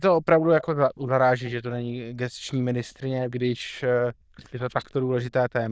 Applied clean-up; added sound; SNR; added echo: neural diffusion model UNIVERSE++.